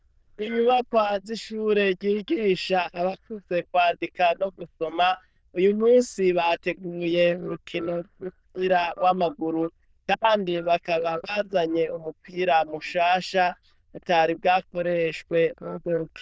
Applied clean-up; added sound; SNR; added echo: neural diffusion model UNIVERSE++.